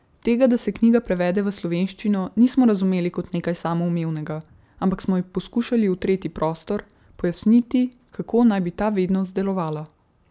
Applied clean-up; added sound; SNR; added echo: none; none; none; none.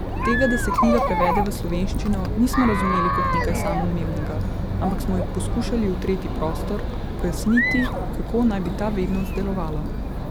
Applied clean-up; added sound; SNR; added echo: none; Chatter; -1 dB; none.